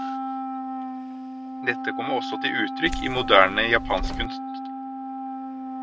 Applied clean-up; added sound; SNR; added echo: none; Wind instrument, woodwind instrument + Keys jangling; 5 dB; none.